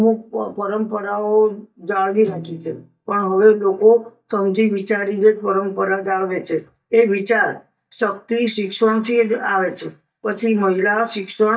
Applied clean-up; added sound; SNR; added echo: neural mask model DeepFilterNet 3.